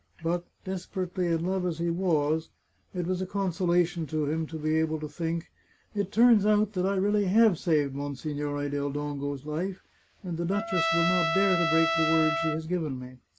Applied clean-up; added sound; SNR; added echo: none; Trumpet; 3 dB; none.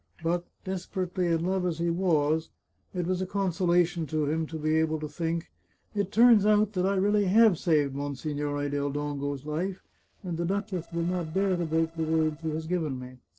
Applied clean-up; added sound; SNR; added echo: neural separator model SepFormer DNS4.